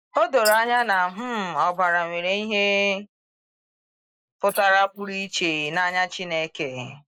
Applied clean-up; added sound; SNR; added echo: neural mask model Resemble Enhance denoiser.